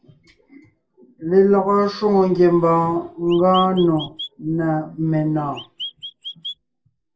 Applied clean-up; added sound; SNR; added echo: none; Chirp, tweet; 14 dB; reverberation time 0.2 s.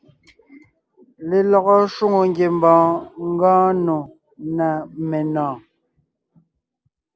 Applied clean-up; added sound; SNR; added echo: none; none; none; none.